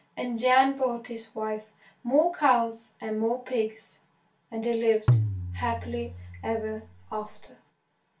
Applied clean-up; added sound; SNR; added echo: none; Tabla; 1 dB; reverberation time 0.2 s.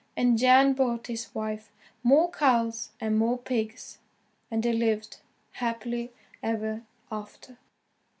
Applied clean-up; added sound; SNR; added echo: none; none; none; none.